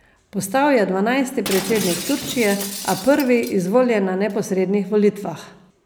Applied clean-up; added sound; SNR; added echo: none; Shatter; 11 dB; none.